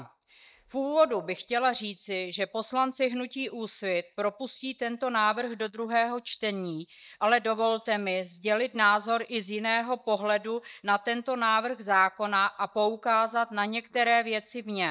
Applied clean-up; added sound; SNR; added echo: neural mask model DeepFilterNet 3.